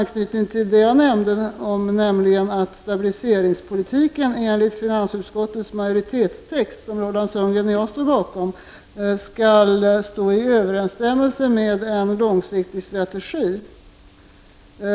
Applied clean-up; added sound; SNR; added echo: none; none; none; none.